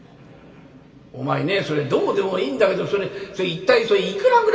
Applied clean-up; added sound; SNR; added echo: none; none; none; reverberation time 2.4 s.